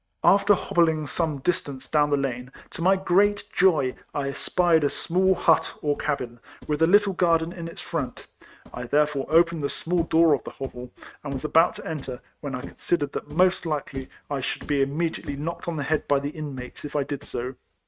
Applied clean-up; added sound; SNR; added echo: neural mask model RNNoise.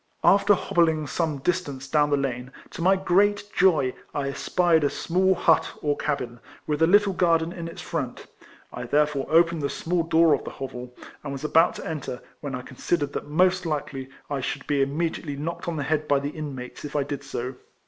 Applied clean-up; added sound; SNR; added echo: none; none; none; none.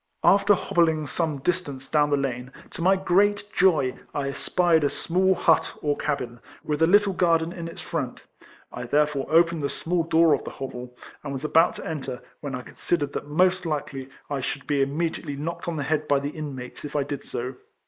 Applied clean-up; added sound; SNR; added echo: neural mask model Resemble Enhance denoiser.